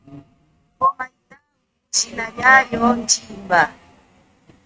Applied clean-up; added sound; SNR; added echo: neural mask model RNNoise.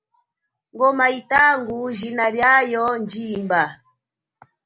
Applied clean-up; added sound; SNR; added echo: none; none; none; none.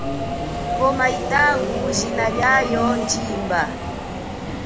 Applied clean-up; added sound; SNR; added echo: none; Subway, metro, underground; 2 dB; none.